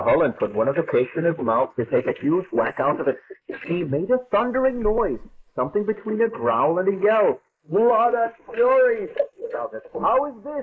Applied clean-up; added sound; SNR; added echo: neural mask model Resemble Enhance denoiser.